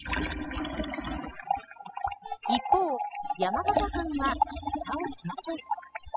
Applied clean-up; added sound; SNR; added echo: classical method spectral subtraction.